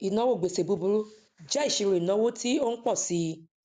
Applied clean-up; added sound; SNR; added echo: none; none; none; none.